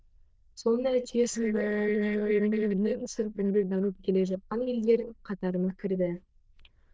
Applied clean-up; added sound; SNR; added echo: neural diffusion model UNIVERSE++.